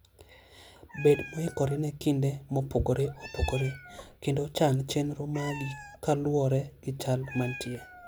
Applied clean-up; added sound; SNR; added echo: none; Meow; 17 dB; none.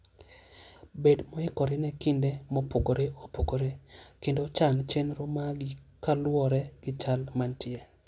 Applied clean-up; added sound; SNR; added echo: none; none; none; none.